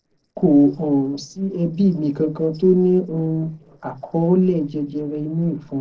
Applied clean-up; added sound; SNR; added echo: neural separator model SepFormer DNS4.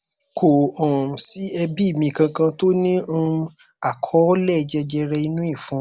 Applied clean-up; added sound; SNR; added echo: none; none; none; none.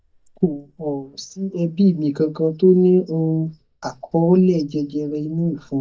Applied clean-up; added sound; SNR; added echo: neural mask model DeepFilterNet 3.